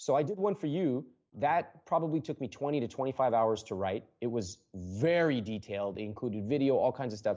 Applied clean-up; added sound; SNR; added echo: none; none; none; none.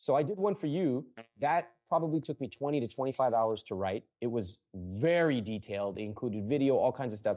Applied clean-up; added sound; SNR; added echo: neural mask model DeepFilterNet 3.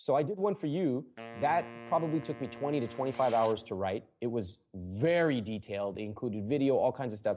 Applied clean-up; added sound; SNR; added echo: none; Wind instrument, woodwind instrument + Camera; 16 dB; none.